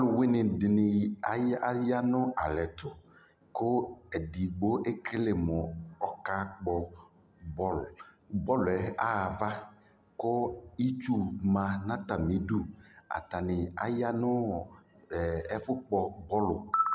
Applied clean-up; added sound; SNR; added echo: none; none; none; none.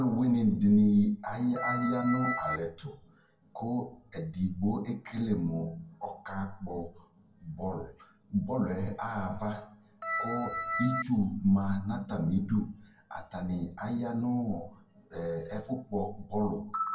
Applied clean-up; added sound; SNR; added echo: none; Organ; 2 dB; reverberation time 0.2 s.